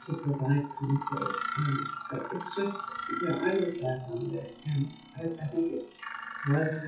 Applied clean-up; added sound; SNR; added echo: classical method WPE with log-MMSE.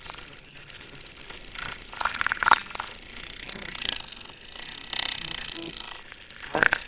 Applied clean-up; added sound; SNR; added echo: neural separator model SepFormer WHAMR!.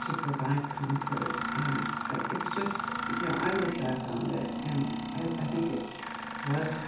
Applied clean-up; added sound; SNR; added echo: none; Mechanisms; 2 dB; reverberation time 0.8 s.